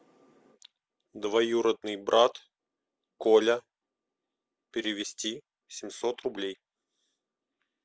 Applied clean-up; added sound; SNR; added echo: none; none; none; none.